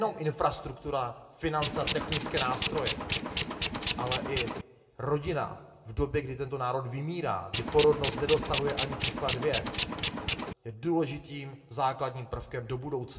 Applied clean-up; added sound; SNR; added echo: none; Tools; -3 dB; reverberation time 0.8 s.